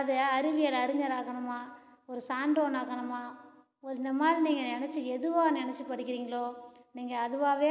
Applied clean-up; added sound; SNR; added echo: none; none; none; none.